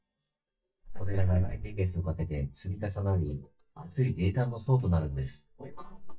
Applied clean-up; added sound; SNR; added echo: neural mask model DeepFilterNet 3.